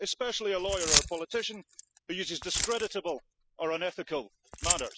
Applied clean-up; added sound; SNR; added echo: classical method spectral subtraction.